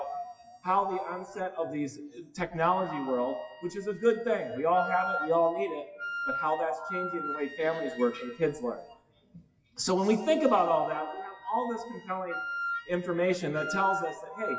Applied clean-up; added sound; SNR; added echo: classical method WPE with log-MMSE.